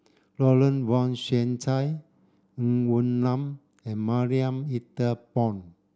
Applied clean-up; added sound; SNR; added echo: none; none; none; none.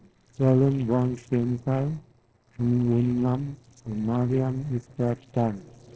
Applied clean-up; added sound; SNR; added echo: neural separator model SepFormer DNS4.